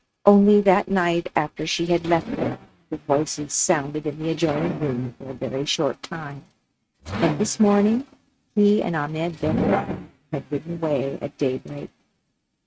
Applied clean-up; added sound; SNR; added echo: neural mask model RNNoise.